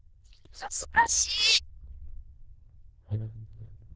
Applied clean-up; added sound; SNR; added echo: neural diffusion model UNIVERSE++.